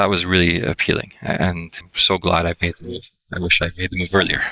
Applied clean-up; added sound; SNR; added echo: neural mask model Resemble Enhance denoiser.